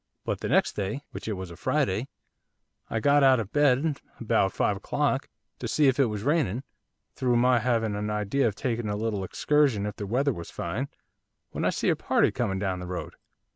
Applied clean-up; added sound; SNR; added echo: none; none; none; none.